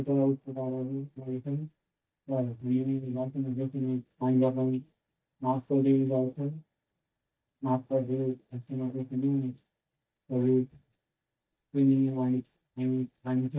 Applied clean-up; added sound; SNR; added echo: neural mask model DeepFilterNet 3.